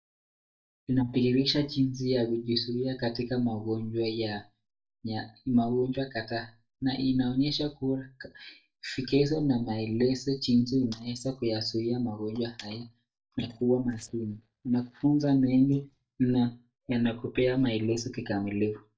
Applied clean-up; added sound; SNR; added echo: neural mask model DeepFilterNet 3.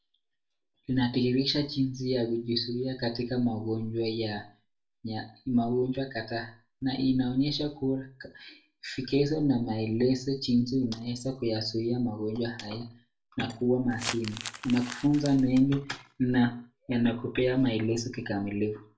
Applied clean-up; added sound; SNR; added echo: none; Crumpling, crinkling; 11 dB; reverberation time 0.3 s.